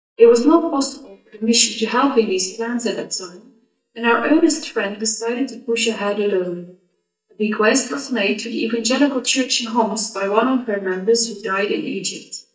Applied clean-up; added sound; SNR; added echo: neural mask model DeepFilterNet 3.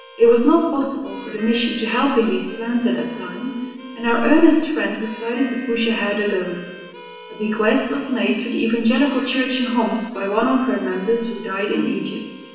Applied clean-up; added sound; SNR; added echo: none; Harmonica; 19 dB; reverberation time 1.2 s.